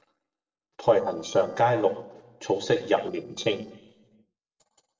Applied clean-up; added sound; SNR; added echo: neural separator model SepFormer DNS4.